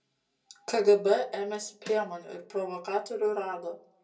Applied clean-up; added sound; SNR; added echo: none; Snare drum; 18 dB; reverberation time 0.2 s.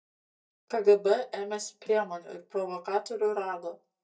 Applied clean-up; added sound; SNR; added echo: neural mask model DeepFilterNet 3.